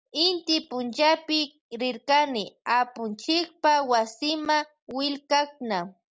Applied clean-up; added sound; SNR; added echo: none; none; none; none.